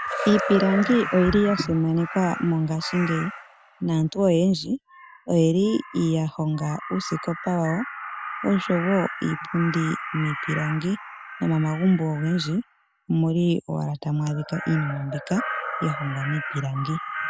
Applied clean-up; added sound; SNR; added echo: none; Crow; 10 dB; none.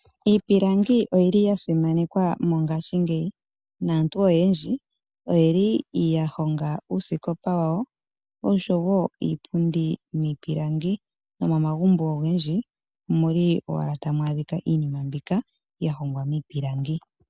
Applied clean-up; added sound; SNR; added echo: none; none; none; none.